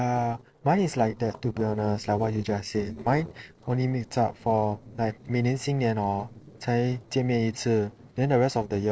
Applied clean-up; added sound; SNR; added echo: neural separator model SepFormer DNS4.